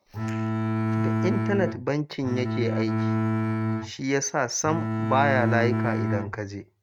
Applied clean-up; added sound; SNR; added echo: neural mask model RNNoise.